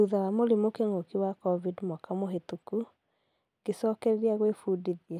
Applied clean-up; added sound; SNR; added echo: none; none; none; none.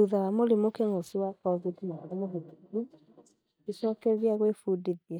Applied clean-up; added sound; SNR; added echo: neural mask model DeepFilterNet 3.